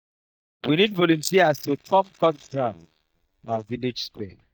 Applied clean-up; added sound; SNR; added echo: neural mask model DeepFilterNet 3.